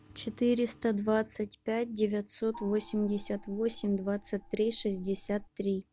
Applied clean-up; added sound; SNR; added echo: none; Gong; 18 dB; none.